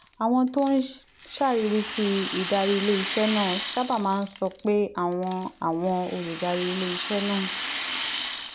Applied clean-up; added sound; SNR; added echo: none; Rattle; 8 dB; none.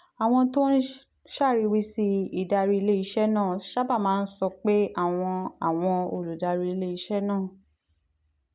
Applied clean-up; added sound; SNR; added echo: none; none; none; none.